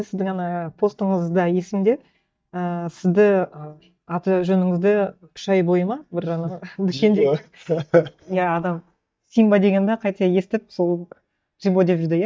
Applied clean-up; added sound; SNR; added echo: neural mask model DeepFilterNet 3.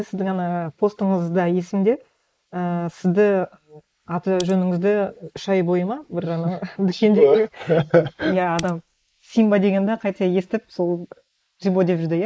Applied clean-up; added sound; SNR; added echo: neural mask model Resemble Enhance denoiser.